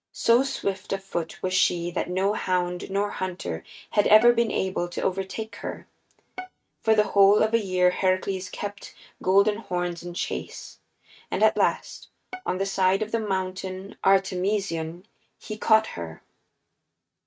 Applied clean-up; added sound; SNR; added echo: neural mask model RNNoise.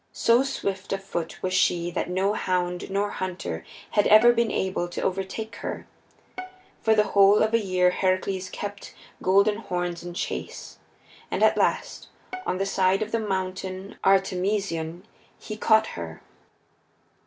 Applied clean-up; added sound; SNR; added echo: none; Bowed string instrument; 18 dB; none.